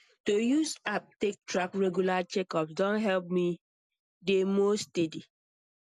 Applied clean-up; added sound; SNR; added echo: none; none; none; none.